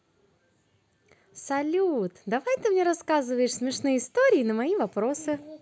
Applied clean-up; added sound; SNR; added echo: none; none; none; none.